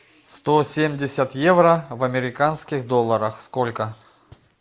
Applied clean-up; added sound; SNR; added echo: none; Chime; 18 dB; none.